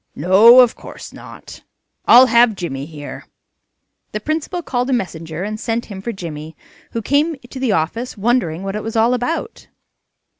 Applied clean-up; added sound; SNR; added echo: none; none; none; none.